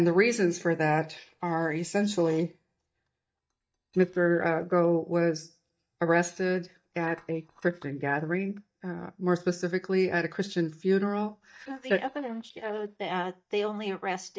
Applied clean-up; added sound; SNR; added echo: neural mask model DeepFilterNet 3.